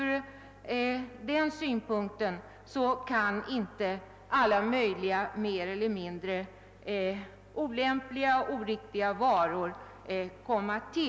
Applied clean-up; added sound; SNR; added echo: none; none; none; none.